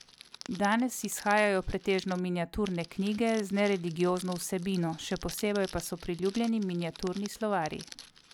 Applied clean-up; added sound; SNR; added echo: none; Crackle; 19 dB; none.